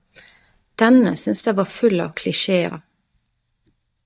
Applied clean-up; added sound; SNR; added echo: neural mask model DeepFilterNet 3.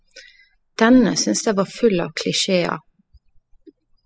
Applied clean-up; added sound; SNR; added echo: classical method spectral subtraction.